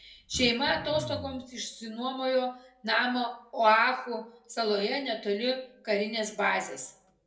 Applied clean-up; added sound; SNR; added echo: none; Cough; 13 dB; reverberation time 0.2 s.